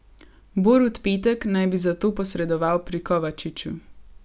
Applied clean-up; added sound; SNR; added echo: none; none; none; none.